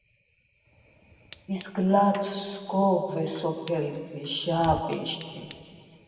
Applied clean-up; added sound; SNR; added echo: none; Fire; 15 dB; reverberation time 2.3 s.